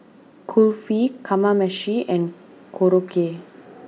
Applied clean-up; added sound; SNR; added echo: none; none; none; none.